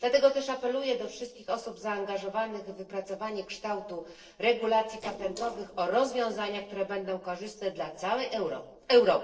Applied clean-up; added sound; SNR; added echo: neural separator model SepFormer DNS4.